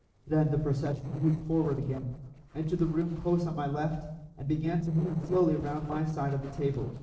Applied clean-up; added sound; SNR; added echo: neural separator model SepFormer DNS4.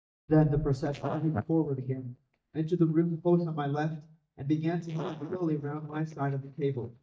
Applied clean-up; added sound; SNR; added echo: neural mask model DeepFilterNet 3.